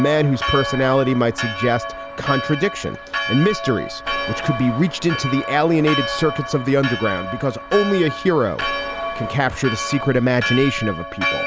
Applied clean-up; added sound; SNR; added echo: none; Church bell; 6 dB; none.